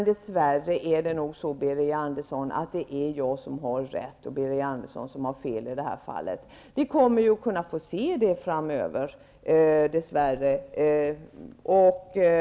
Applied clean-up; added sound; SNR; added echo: none; none; none; none.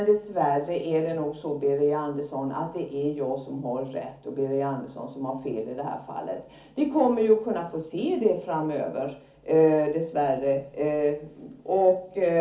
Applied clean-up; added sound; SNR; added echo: none; none; none; reverberation time 0.4 s.